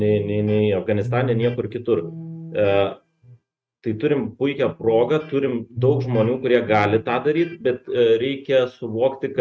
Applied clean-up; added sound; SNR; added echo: neural mask model RNNoise.